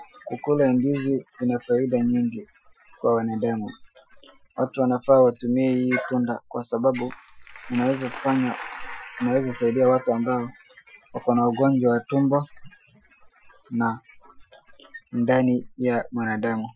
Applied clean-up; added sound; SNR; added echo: classical method Wiener filter.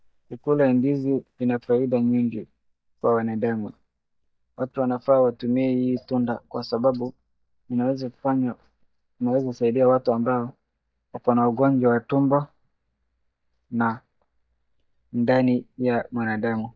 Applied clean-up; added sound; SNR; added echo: neural mask model DeepFilterNet 3.